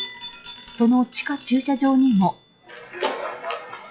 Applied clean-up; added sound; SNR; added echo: classical method log-MMSE.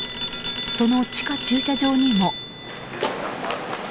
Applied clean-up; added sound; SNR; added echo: none; Telephone; 3 dB; none.